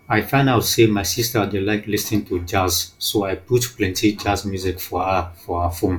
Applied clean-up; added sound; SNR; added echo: none; none; none; reverberation time 0.2 s.